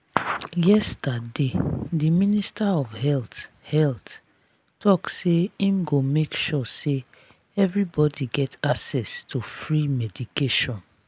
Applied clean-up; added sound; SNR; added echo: none; none; none; none.